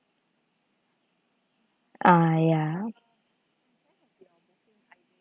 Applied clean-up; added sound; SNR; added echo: none; none; none; none.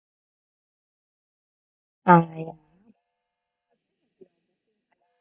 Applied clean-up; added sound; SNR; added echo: neural mask model DeepFilterNet 3.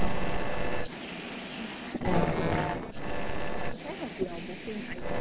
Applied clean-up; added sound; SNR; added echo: neural separator model SepFormer DNS4.